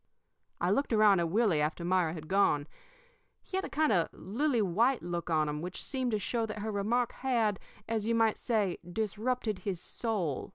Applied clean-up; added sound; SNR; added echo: none; none; none; none.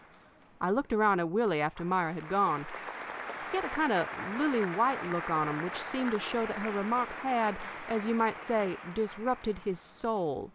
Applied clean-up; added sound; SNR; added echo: none; Applause; 10 dB; none.